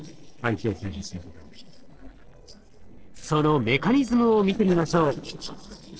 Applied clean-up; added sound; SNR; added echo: neural separator model SepFormer DNS4.